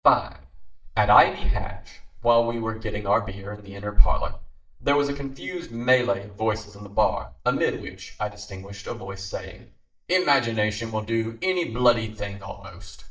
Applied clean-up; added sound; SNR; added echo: neural mask model DeepFilterNet 3.